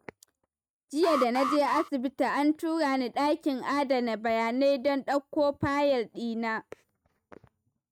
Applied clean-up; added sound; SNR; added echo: neural mask model RNNoise.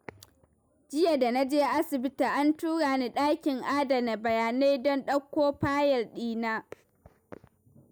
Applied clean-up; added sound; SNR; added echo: none; none; none; none.